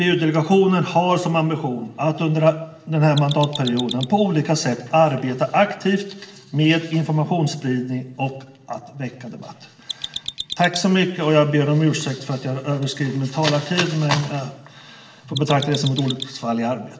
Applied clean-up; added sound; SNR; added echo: none; Mechanisms; 11 dB; reverberation time 0.8 s.